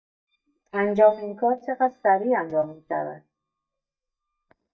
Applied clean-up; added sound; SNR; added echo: neural mask model DeepFilterNet 3.